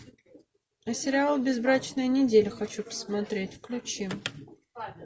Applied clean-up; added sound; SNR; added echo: none; none; none; none.